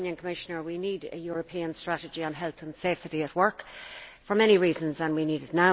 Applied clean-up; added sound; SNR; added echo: none; none; none; none.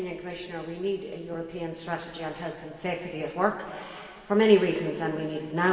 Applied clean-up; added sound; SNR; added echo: none; none; none; reverberation time 2.2 s.